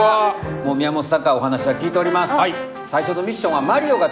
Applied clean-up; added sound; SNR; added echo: none; none; none; none.